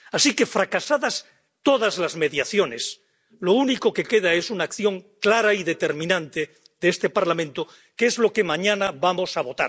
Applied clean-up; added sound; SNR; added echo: none; none; none; none.